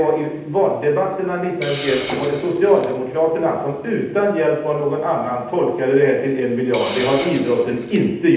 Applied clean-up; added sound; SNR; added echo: none; Hiss; 16 dB; reverberation time 0.9 s.